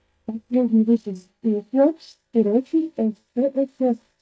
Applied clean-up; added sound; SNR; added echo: neural mask model DeepFilterNet 3.